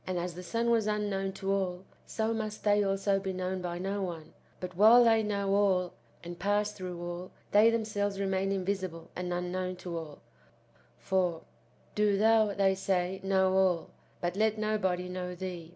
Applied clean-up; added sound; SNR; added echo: none; none; none; none.